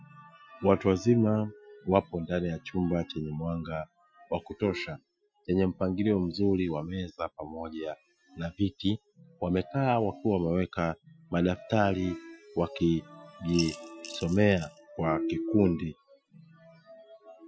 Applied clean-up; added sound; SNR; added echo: classical method Wiener filter.